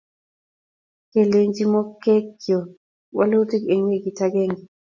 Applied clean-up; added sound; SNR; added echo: none; none; none; none.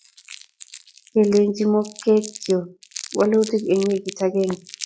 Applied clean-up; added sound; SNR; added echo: classical method log-MMSE.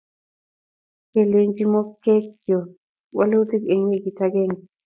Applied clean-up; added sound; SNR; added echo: neural mask model DeepFilterNet 3.